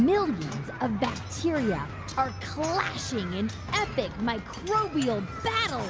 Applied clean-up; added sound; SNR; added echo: none; none; none; none.